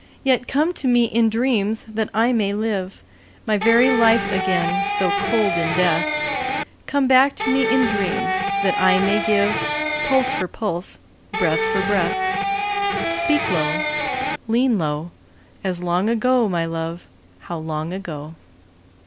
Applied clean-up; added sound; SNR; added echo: none; Electric guitar; 0 dB; none.